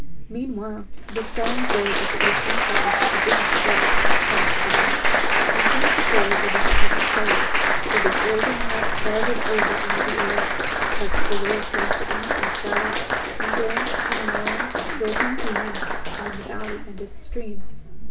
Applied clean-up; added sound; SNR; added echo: none; Applause; 1 dB; reverberation time 0.2 s.